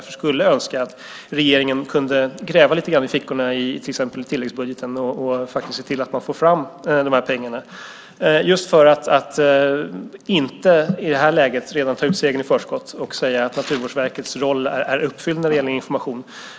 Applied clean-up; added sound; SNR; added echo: none; none; none; none.